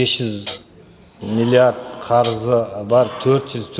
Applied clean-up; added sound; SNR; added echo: none; Hi-hat; 8 dB; none.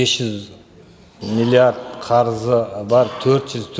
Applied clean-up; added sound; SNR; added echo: none; none; none; none.